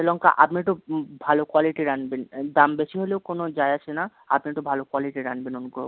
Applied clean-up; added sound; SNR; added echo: none; none; none; none.